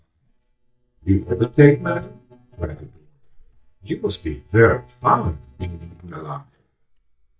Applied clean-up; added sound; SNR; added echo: neural mask model DeepFilterNet 3.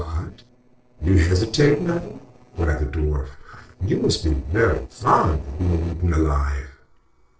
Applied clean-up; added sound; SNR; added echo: neural separator model SepFormer DNS4.